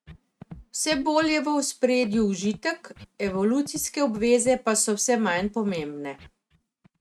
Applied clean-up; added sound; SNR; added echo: neural mask model RNNoise.